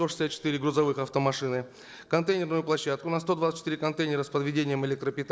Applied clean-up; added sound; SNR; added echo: neural separator model SepFormer DNS4.